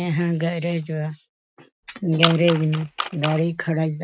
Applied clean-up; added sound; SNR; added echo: neural mask model RNNoise.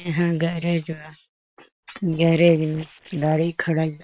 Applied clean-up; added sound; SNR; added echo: neural separator model SepFormer WHAM!.